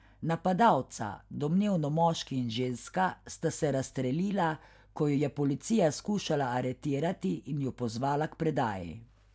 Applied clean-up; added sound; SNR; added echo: none; none; none; none.